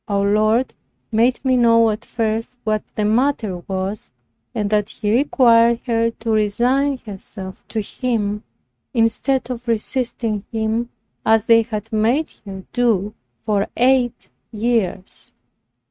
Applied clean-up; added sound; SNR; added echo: neural mask model RNNoise.